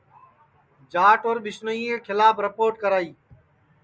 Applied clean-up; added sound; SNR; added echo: none; none; none; none.